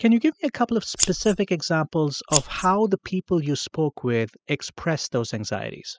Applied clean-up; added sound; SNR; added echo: classical method spectral subtraction.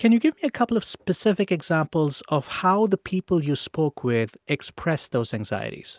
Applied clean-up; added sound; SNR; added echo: none; none; none; none.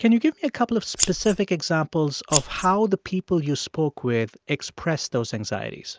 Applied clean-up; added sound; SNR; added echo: none; Scissors; 3 dB; none.